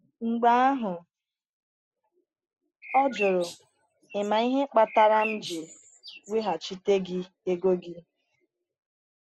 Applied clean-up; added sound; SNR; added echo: neural mask model Resemble Enhance denoiser.